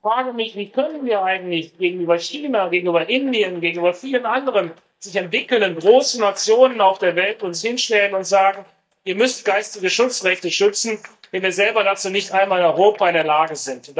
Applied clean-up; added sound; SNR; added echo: neural mask model DeepFilterNet 3.